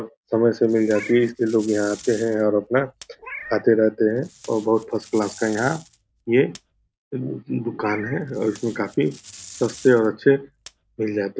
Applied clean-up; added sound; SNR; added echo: none; Packing tape, duct tape + Meow; 19 dB; none.